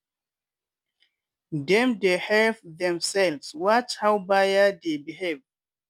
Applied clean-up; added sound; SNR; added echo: none; none; none; none.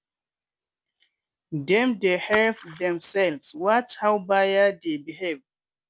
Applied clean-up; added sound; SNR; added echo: none; Splash, splatter; 15 dB; none.